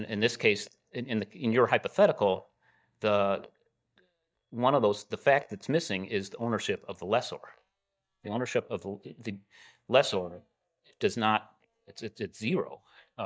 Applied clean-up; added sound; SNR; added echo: neural mask model DeepFilterNet 3.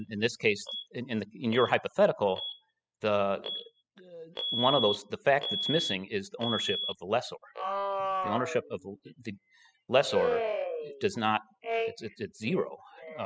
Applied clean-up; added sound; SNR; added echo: classical method spectral subtraction.